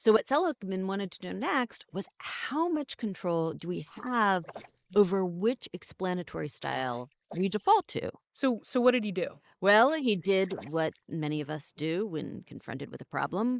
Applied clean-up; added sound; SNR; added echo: neural mask model Resemble Enhance denoiser.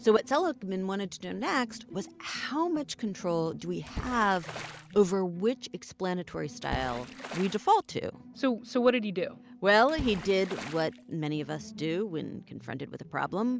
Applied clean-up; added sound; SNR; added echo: none; Water / Splash, splatter; 13 dB; none.